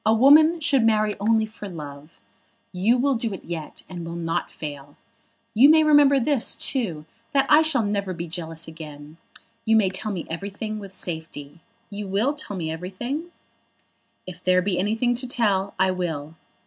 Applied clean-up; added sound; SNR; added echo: none; none; none; none.